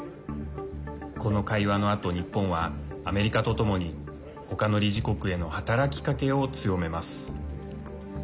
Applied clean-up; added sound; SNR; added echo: none; none; none; none.